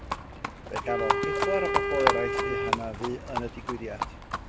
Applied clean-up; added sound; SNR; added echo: none; Livestock, farm animals, working animals + Wind instrument, woodwind instrument; -5 dB; none.